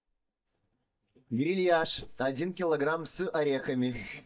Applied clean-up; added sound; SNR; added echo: neural mask model DeepFilterNet 3.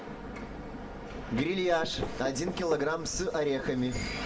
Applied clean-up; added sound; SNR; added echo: none; Knock; 14 dB; reverberation time 0.9 s.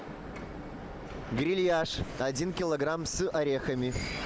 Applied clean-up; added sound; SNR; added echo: none; none; none; none.